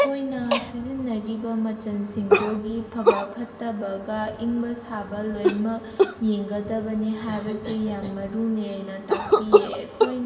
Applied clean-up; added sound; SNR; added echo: none; Cough; -1 dB; reverberation time 1.9 s.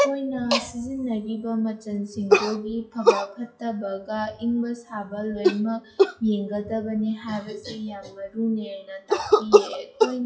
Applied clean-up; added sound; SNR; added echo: classical method WPE with log-MMSE.